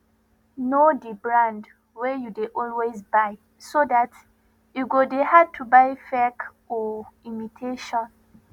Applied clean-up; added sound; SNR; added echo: none; none; none; none.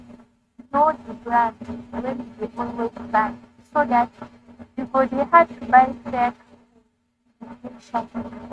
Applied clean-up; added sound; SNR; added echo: neural mask model RNNoise.